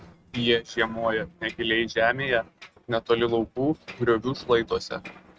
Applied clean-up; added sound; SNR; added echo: neural mask model RNNoise.